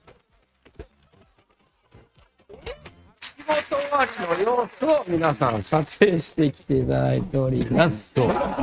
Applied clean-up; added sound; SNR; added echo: neural mask model RNNoise.